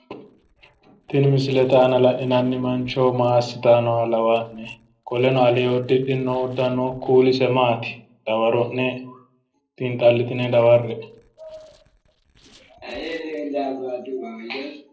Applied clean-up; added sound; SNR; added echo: neural separator model SepFormer DNS4.